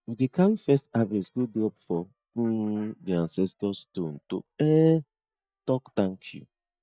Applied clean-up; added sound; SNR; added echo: neural mask model DeepFilterNet 3.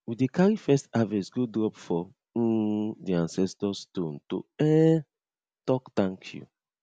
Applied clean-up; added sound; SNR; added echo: none; none; none; none.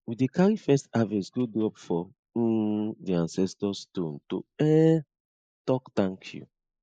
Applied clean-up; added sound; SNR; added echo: neural mask model Resemble Enhance denoiser.